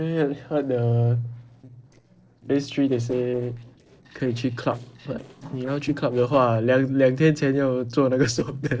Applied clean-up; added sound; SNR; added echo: neural separator model SepFormer DNS4.